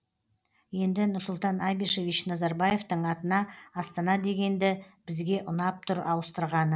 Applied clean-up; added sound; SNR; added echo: none; none; none; none.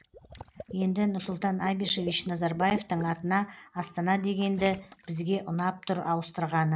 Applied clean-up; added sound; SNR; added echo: none; Water / Liquid; 18 dB; none.